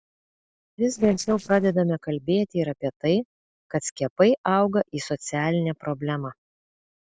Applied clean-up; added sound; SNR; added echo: neural separator model SepFormer DNS4.